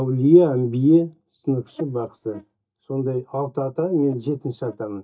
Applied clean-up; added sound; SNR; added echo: neural mask model DeepFilterNet 3.